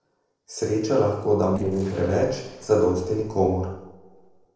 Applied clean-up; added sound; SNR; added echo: neural separator model SepFormer DNS4.